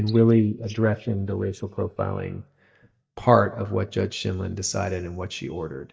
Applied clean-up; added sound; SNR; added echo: neural mask model DeepFilterNet 3.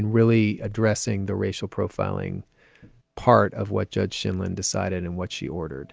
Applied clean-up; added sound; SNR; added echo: none; none; none; none.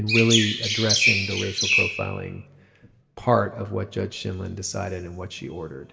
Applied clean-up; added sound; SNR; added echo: none; Chirp, tweet; -3 dB; reverberation time 1.3 s.